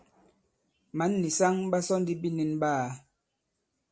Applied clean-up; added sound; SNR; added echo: none; none; none; none.